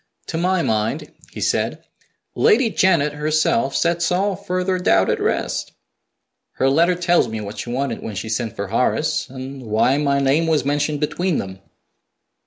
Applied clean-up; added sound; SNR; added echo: none; none; none; none.